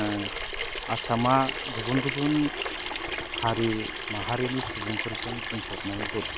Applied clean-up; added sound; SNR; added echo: none; Sink (filling or washing) / Water tap, faucet; 4 dB; none.